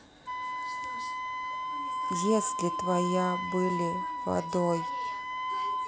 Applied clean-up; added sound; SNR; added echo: none; Wind instrument, woodwind instrument; 1 dB; none.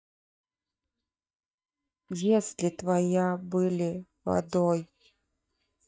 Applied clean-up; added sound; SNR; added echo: neural mask model DeepFilterNet 3.